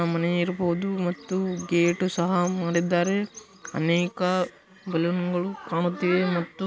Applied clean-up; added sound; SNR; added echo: none; none; none; none.